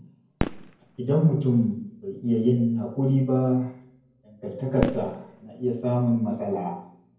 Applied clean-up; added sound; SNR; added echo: none; Fireworks; 11 dB; reverberation time 0.9 s.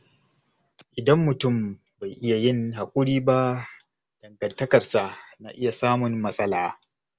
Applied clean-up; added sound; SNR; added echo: none; none; none; none.